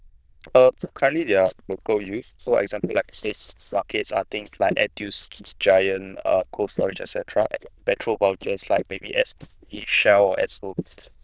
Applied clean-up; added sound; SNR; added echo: neural diffusion model UNIVERSE++.